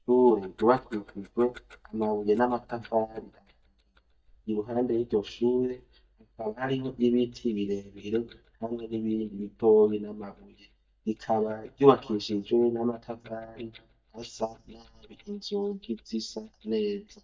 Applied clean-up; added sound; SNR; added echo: neural mask model DeepFilterNet 3.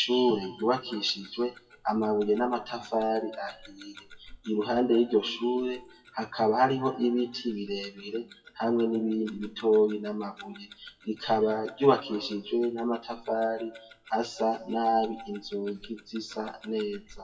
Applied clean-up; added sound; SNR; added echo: classical method WPE with log-MMSE.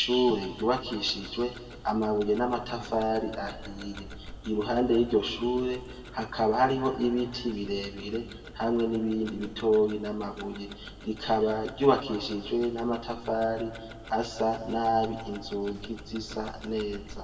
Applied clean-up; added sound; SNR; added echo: none; Tick-tock; 16 dB; reverberation time 1.7 s.